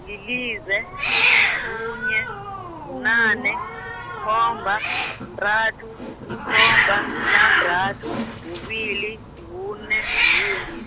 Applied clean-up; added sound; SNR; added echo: none; Hiss; -2 dB; none.